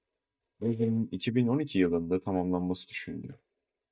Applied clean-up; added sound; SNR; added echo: neural mask model DeepFilterNet 3.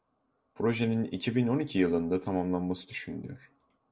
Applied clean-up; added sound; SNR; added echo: none; none; none; none.